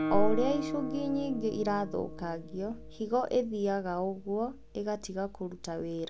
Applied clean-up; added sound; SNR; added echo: none; Guitar; 9 dB; none.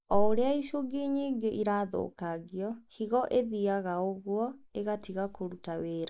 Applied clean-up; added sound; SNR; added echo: neural mask model Resemble Enhance denoiser.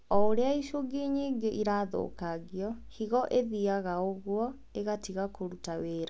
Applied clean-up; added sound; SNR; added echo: none; none; none; none.